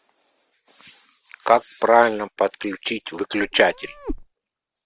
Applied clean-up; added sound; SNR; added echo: none; Meow; 11 dB; none.